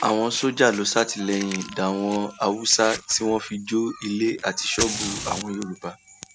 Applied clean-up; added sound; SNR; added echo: none; Fire; 12 dB; none.